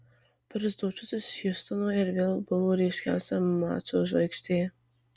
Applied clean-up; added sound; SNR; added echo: none; none; none; none.